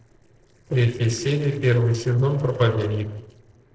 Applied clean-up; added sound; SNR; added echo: neural separator model SepFormer DNS4.